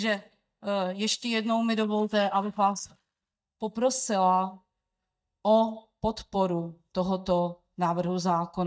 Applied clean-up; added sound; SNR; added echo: neural mask model DeepFilterNet 3.